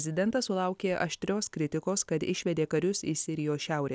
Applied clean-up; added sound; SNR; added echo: none; none; none; none.